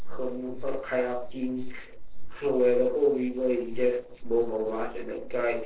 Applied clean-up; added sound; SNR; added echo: neural separator model SepFormer DNS4.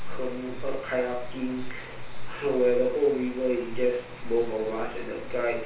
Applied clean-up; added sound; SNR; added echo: none; Rain; 17 dB; reverberation time 0.3 s.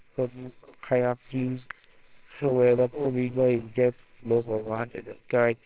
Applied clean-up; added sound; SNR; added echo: neural separator model SepFormer WHAMR!.